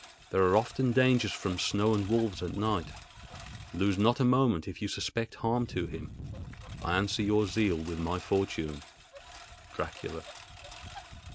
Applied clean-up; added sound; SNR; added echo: none; Engine; 16 dB; none.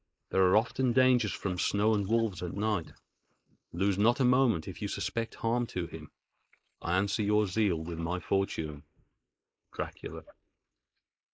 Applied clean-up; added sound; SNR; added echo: neural mask model Resemble Enhance denoiser.